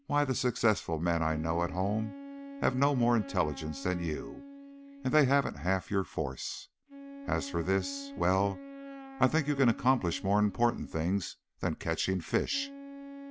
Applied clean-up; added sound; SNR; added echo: none; Wind instrument, woodwind instrument; 15 dB; none.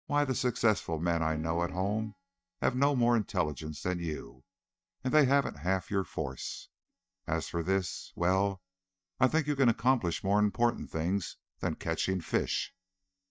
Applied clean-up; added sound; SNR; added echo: neural mask model DeepFilterNet 3.